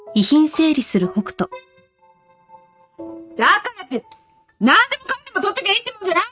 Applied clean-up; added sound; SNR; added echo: neural mask model RNNoise.